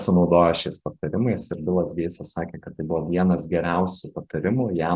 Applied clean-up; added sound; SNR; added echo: none; none; none; none.